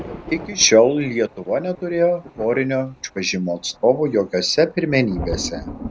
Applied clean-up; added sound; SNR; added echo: none; Thunder; 15 dB; none.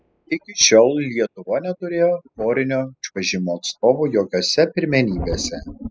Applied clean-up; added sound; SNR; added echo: classical method spectral subtraction.